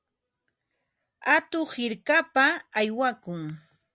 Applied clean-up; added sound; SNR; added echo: none; none; none; none.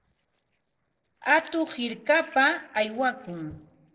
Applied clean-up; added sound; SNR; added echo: neural separator model SepFormer DNS4.